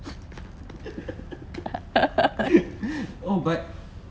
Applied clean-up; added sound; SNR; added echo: none; none; none; none.